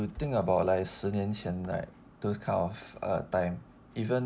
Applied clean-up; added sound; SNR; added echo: none; none; none; none.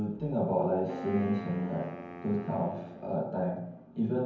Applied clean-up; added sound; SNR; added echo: none; Wind instrument, woodwind instrument; 13 dB; reverberation time 0.9 s.